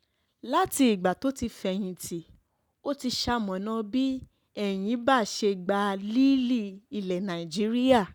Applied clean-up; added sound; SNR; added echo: none; none; none; none.